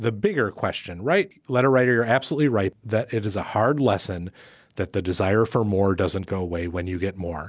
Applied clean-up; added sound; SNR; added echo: none; none; none; none.